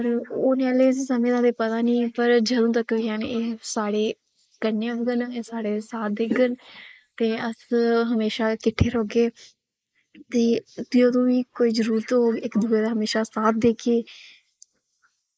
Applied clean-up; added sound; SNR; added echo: neural mask model Resemble Enhance denoiser.